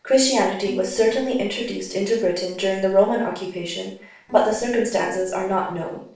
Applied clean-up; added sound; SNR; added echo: neural separator model SepFormer DNS4.